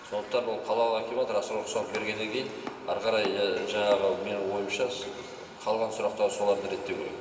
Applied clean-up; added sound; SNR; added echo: none; Domestic sounds, home sounds; 16 dB; reverberation time 2.7 s.